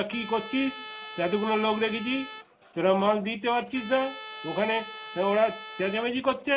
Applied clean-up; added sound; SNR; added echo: none; Trumpet; 13 dB; none.